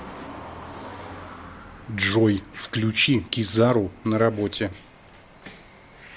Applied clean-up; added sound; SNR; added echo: none; none; none; none.